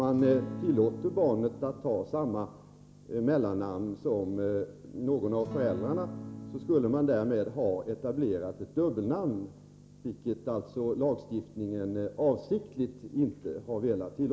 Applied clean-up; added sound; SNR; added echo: none; Acoustic guitar / Strum; 10 dB; none.